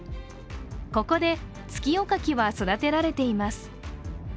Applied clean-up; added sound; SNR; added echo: none; none; none; none.